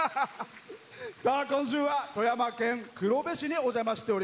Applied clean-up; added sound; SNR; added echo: neural mask model Resemble Enhance denoiser.